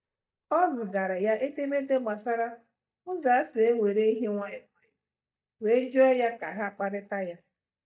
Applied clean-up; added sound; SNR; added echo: neural mask model DeepFilterNet 3.